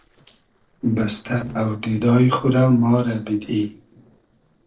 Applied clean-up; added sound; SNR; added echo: neural separator model SepFormer DNS4.